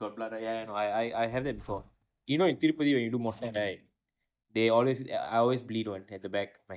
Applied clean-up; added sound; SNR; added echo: neural mask model DeepFilterNet 3.